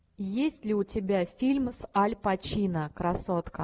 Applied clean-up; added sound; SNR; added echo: none; none; none; none.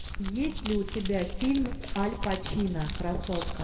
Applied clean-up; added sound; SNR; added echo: none; Crumpling, crinkling; 3 dB; reverberation time 1.6 s.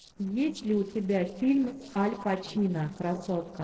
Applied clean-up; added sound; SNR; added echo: neural separator model SepFormer DNS4.